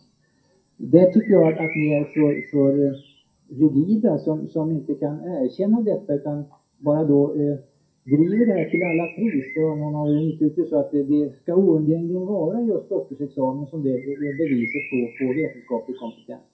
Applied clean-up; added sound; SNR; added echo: classical method WPE with log-MMSE.